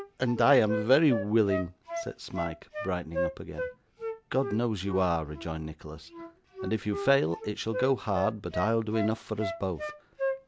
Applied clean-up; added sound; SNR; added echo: none; Wind instrument, woodwind instrument; 8 dB; none.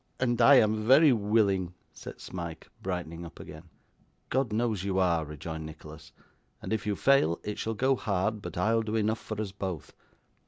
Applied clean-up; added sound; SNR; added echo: none; none; none; none.